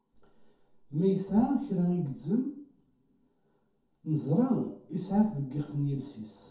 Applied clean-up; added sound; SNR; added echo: none; none; none; reverberation time 0.5 s.